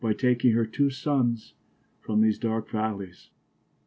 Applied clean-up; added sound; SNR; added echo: none; none; none; none.